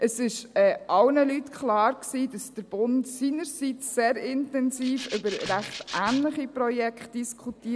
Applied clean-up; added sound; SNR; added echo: none; Rattle (instrument); 13 dB; none.